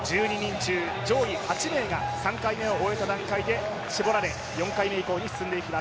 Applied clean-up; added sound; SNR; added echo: none; Guitar; 12 dB; none.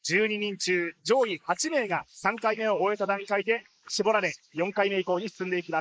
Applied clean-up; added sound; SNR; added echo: neural mask model Resemble Enhance denoiser.